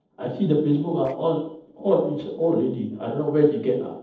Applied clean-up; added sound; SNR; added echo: neural separator model SepFormer DNS4.